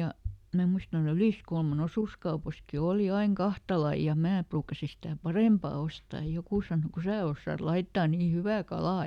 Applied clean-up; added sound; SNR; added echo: none; none; none; none.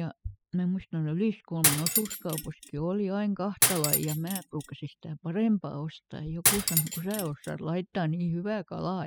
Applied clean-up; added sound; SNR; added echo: classical method spectral subtraction.